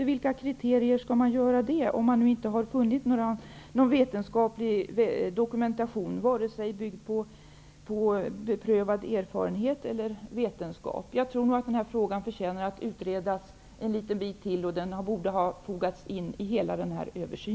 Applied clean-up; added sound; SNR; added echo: none; none; none; none.